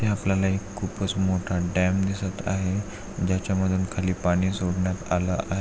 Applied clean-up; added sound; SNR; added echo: none; none; none; none.